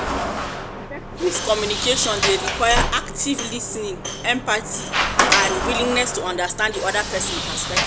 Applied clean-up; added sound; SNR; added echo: none; Sliding door; 1 dB; none.